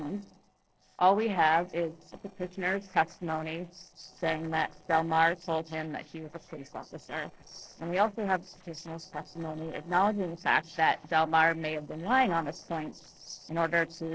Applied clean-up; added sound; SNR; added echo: neural separator model SepFormer DNS4.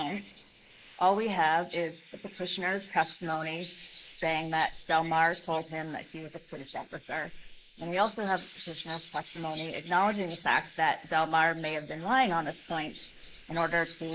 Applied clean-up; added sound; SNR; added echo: neural mask model Resemble Enhance denoiser.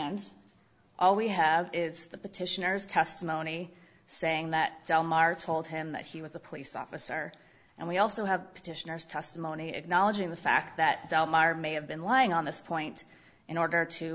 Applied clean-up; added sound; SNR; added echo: none; none; none; none.